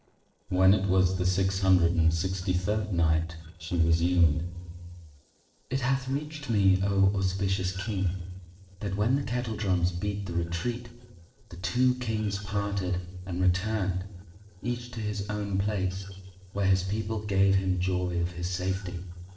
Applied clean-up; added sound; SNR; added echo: neural separator model SepFormer DNS4.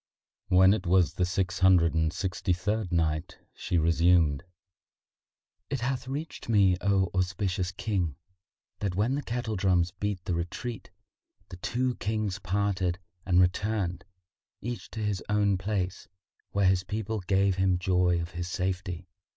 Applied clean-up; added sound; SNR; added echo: none; none; none; none.